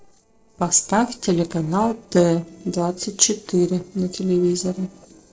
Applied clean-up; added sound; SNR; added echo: neural separator model SepFormer DNS4.